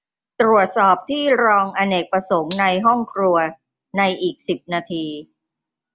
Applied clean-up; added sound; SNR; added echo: none; Gunshot, gunfire; 17 dB; none.